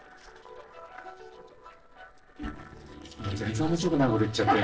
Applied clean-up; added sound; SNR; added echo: neural separator model SepFormer DNS4.